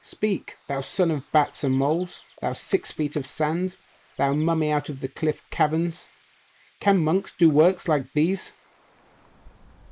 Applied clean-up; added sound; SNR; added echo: neural mask model Resemble Enhance denoiser.